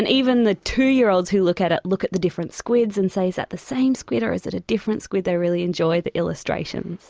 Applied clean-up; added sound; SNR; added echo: none; none; none; none.